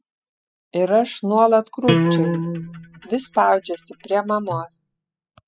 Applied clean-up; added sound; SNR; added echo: classical method spectral subtraction.